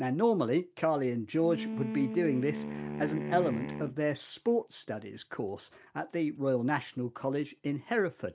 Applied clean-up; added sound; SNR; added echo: none; Wind instrument, woodwind instrument; 7 dB; none.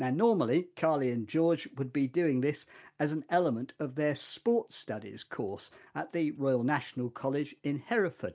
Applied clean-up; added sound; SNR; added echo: none; none; none; none.